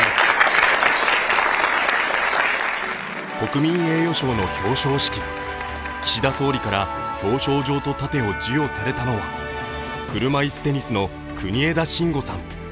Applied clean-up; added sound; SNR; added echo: none; none; none; none.